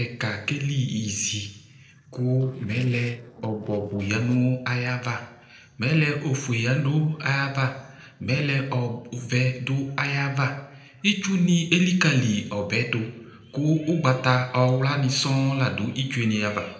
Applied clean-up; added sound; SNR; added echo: neural separator model SepFormer DNS4.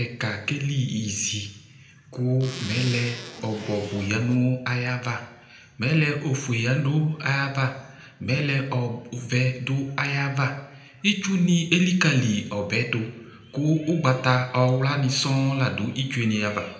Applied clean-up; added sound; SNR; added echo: none; Zipper (clothing); 13 dB; reverberation time 0.7 s.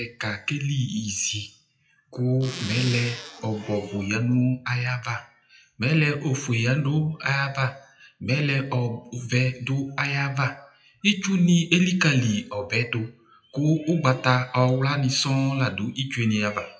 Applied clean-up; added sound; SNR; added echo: classical method WPE with log-MMSE.